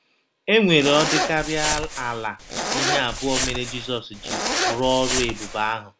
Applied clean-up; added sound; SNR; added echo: none; Zipper (clothing); 2 dB; none.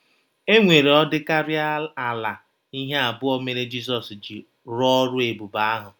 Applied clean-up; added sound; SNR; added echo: none; none; none; none.